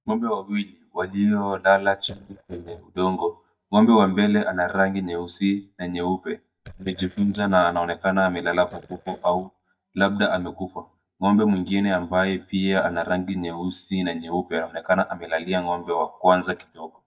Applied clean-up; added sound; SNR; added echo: neural mask model DeepFilterNet 3.